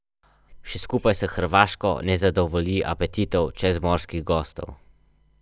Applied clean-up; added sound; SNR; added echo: none; Meow; 16 dB; none.